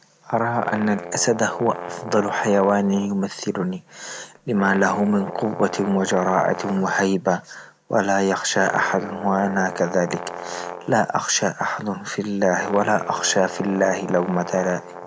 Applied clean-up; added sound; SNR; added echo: none; Brass instrument; 12 dB; none.